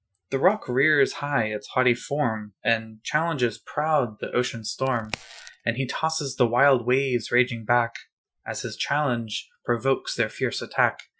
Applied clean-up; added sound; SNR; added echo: classical method Wiener filter.